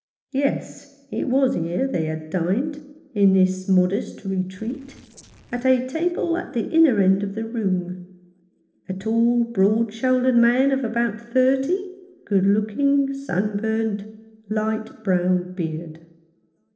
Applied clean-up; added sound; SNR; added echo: neural separator model SepFormer DNS4.